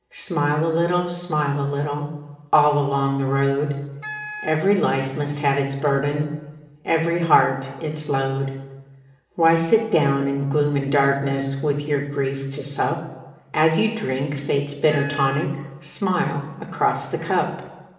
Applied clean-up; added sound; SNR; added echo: none; Wind instrument, woodwind instrument; 13 dB; reverberation time 1.1 s.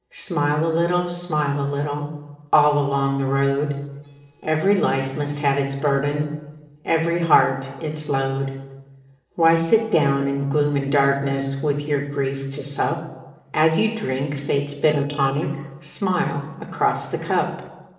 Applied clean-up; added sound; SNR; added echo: neural separator model SepFormer DNS4.